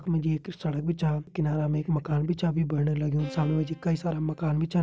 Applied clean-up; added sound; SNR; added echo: none; Bowed string instrument; 19 dB; none.